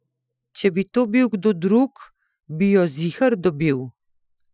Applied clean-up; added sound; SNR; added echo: classical method Wiener filter.